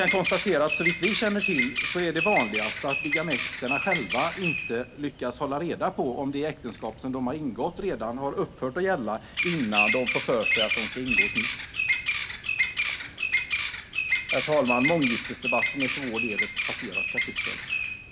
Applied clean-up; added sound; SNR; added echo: none; Bird vocalization, bird call, bird song; 0 dB; none.